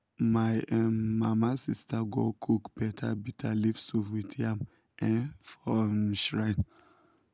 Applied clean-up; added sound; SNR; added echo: none; none; none; none.